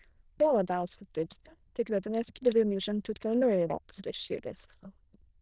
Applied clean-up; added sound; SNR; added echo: neural diffusion model UNIVERSE++.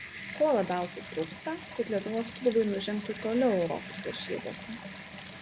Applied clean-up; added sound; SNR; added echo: none; Bathtub (filling or washing) / Water tap, faucet; 12 dB; none.